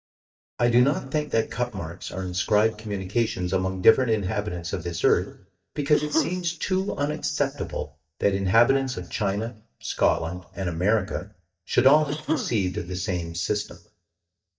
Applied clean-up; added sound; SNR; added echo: neural mask model DeepFilterNet 3.